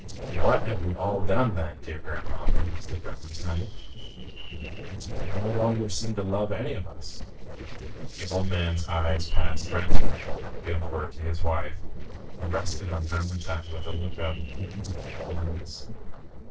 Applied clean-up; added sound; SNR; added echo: neural separator model SepFormer DNS4.